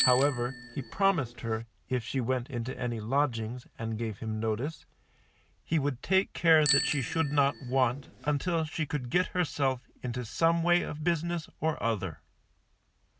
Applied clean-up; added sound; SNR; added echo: none; Bicycle bell; 12 dB; none.